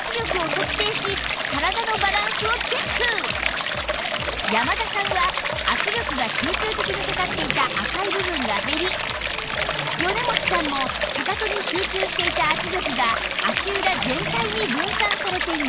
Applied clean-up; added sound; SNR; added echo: none; Stream; -2 dB; none.